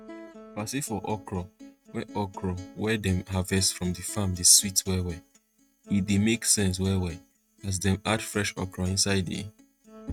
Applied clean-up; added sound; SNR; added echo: neural mask model RNNoise.